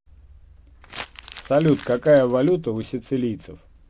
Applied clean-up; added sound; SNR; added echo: none; Crumpling, crinkling; 19 dB; none.